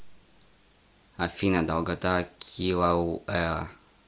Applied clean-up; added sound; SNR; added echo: none; none; none; none.